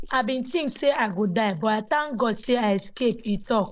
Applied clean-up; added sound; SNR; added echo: neural mask model Resemble Enhance denoiser.